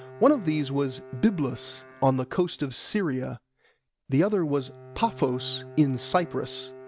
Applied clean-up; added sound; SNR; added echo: none; Bowed string instrument; 18 dB; none.